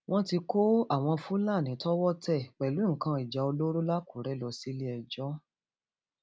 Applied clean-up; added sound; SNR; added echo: none; none; none; none.